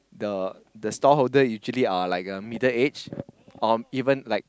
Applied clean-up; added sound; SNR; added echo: none; none; none; none.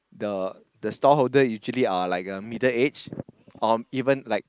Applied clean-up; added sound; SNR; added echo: neural mask model Resemble Enhance denoiser.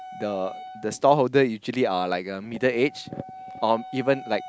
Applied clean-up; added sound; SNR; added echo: none; Wind instrument, woodwind instrument; 17 dB; none.